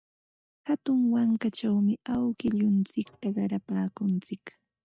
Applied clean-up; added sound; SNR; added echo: neural mask model DeepFilterNet 3.